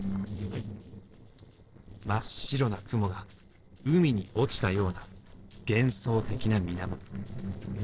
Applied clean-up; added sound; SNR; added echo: neural separator model SepFormer DNS4.